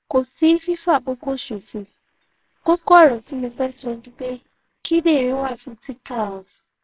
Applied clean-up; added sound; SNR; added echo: neural separator model SepFormer WHAMR!.